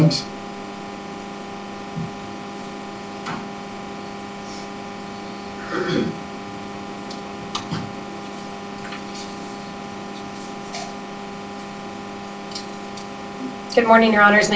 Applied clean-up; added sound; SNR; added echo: none; none; none; reverberation time 0.2 s.